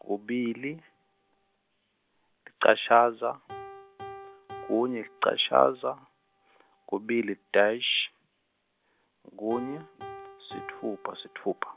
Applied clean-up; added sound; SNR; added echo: none; Piano; 19 dB; none.